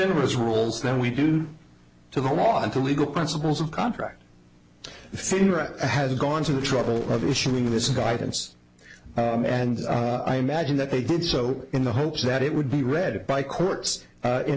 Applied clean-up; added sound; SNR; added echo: none; Gunshot, gunfire; 17 dB; none.